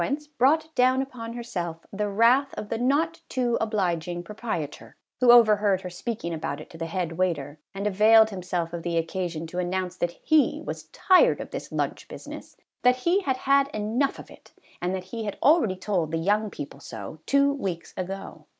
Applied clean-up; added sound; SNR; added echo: none; none; none; none.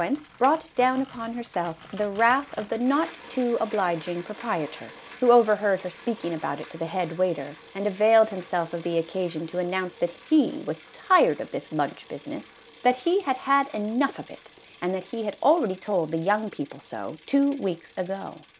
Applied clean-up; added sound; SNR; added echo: none; Bicycle; 18 dB; none.